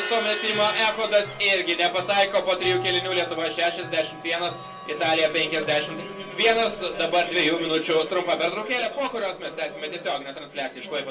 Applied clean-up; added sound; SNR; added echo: none; Chime / Clock; 18 dB; reverberation time 0.2 s.